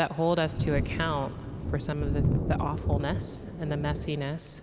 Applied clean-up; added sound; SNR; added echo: none; Thunder; 0 dB; none.